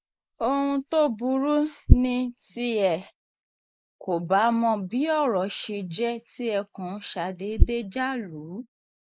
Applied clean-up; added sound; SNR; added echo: neural mask model Resemble Enhance denoiser.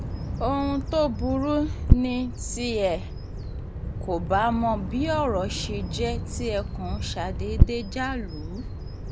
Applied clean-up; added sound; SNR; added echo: none; Bird vocalization, bird call, bird song; -1 dB; none.